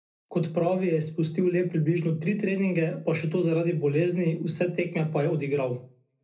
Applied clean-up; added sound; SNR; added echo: none; none; none; reverberation time 0.3 s.